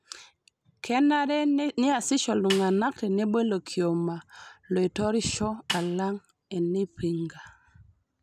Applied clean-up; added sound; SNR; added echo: none; Snare drum; 11 dB; none.